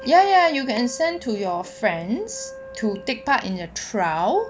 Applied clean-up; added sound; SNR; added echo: none; Wind instrument, woodwind instrument; 18 dB; none.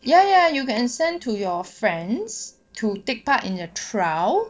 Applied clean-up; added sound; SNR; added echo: neural separator model SepFormer DNS4.